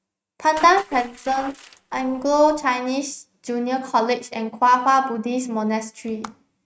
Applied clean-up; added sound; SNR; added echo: neural mask model RNNoise.